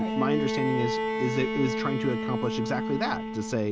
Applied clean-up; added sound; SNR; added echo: none; Bowed string instrument; 0 dB; none.